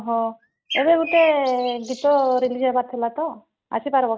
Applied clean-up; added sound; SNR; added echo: neural mask model RNNoise.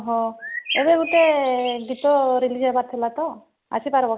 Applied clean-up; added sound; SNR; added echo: none; Bird; 10 dB; none.